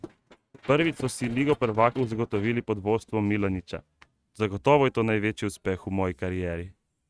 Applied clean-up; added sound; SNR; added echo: neural mask model RNNoise.